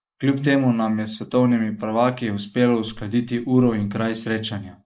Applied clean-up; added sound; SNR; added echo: neural mask model Resemble Enhance denoiser.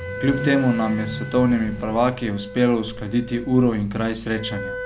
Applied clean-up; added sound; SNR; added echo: none; Accelerating, revving, vroom / Vehicle + Wind instrument, woodwind instrument; 11 dB; none.